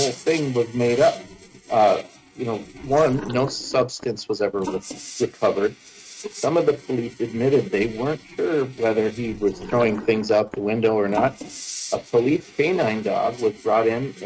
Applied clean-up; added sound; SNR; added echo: neural mask model RNNoise.